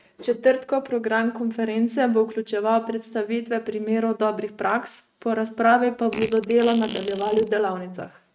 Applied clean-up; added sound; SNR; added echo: neural mask model RNNoise.